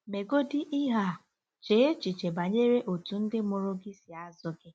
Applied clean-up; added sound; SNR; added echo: none; none; none; none.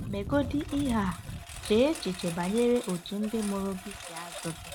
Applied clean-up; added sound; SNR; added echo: none; Engine; 10 dB; none.